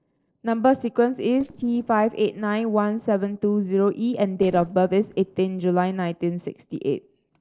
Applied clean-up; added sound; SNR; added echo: neural separator model SepFormer DNS4.